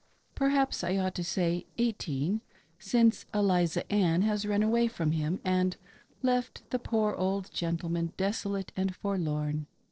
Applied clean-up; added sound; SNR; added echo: neural separator model SepFormer DNS4.